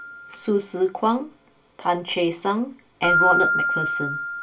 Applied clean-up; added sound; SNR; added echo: none; Keyboard (musical); 1 dB; reverberation time 0.2 s.